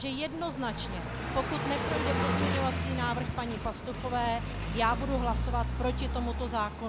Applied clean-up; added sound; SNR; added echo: none; Car passing by; -1 dB; none.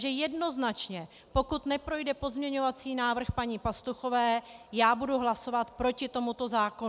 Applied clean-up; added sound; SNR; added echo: none; none; none; none.